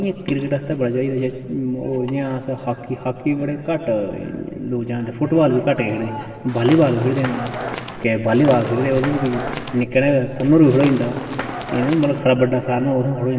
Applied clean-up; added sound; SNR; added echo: none; Run; 10 dB; reverberation time 2.5 s.